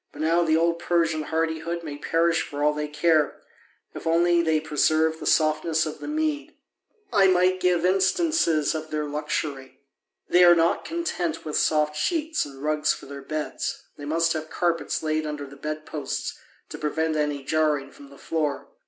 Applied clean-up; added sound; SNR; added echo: none; none; none; none.